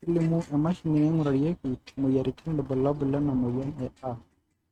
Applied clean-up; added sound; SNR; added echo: neural mask model RNNoise.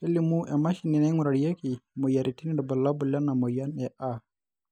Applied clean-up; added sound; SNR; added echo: none; none; none; none.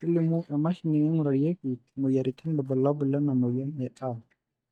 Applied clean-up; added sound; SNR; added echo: neural mask model DeepFilterNet 3.